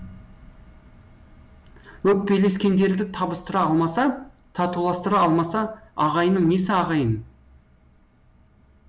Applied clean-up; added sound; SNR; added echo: none; none; none; none.